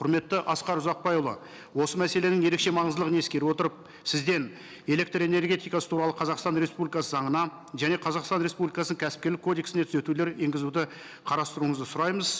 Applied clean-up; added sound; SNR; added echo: none; none; none; none.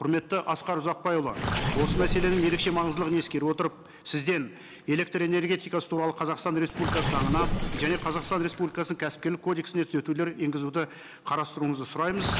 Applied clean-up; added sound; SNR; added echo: none; Gurgling; 6 dB; none.